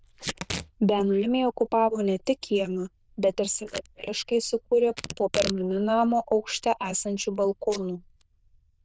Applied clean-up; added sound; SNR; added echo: neural diffusion model UNIVERSE++.